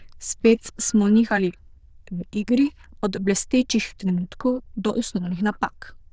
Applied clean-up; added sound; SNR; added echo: neural diffusion model UNIVERSE++.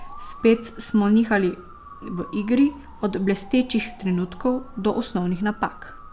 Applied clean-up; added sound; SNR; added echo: none; Livestock, farm animals, working animals + Motor vehicle (road) / Siren; 17 dB; none.